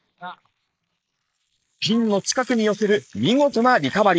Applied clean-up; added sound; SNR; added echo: neural mask model Resemble Enhance denoiser.